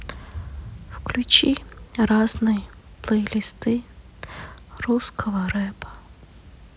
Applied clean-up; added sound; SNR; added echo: none; none; none; none.